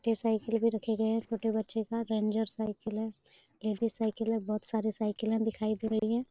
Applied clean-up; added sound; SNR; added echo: neural separator model SepFormer DNS4.